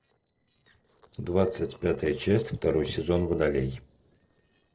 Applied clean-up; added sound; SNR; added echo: neural separator model SepFormer DNS4.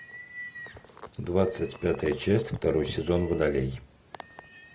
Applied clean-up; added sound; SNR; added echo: none; Livestock, farm animals, working animals; 20 dB; none.